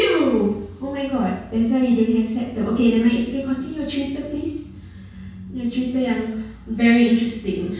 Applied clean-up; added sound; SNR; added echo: none; none; none; reverberation time 0.6 s.